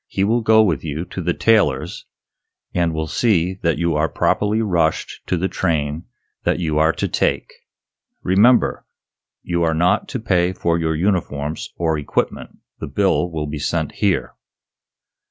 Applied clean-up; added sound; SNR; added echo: none; none; none; none.